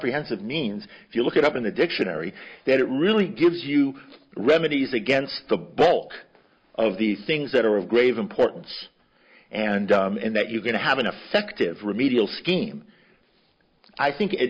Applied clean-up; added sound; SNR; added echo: none; none; none; none.